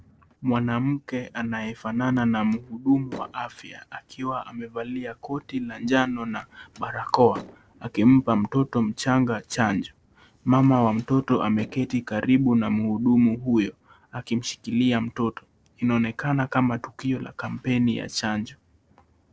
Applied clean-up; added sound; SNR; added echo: neural separator model SepFormer DNS4.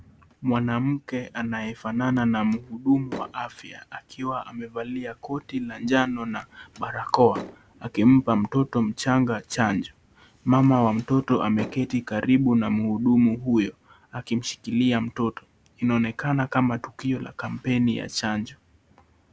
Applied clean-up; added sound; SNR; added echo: none; Slam; 18 dB; none.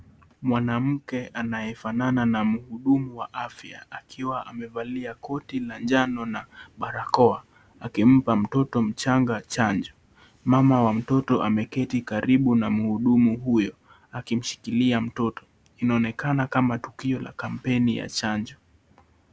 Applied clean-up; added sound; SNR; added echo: none; none; none; none.